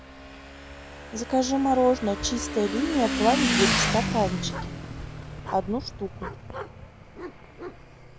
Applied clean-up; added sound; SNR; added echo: none; Motorcycle / Engine; 3 dB; none.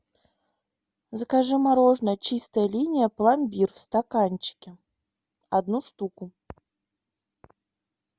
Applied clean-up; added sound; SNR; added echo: none; none; none; none.